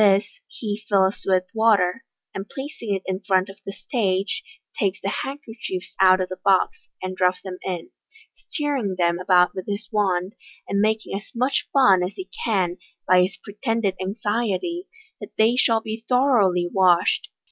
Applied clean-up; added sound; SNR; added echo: none; none; none; none.